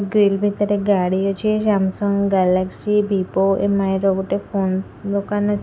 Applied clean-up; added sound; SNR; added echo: none; none; none; none.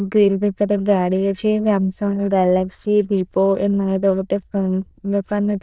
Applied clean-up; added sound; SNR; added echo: neural diffusion model UNIVERSE++.